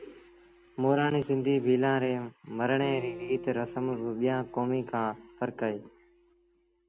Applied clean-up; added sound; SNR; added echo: none; Acoustic guitar; 17 dB; none.